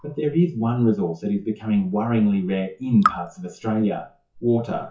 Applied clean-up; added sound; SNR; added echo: classical method WPE with log-MMSE.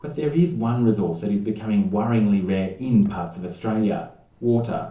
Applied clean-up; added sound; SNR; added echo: neural separator model SepFormer DNS4.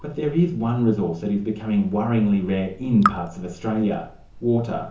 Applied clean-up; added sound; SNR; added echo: none; Raindrop / Drip; 12 dB; reverberation time 0.6 s.